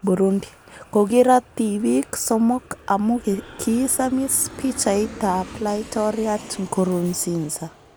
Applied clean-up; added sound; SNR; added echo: none; Aircraft; 19 dB; none.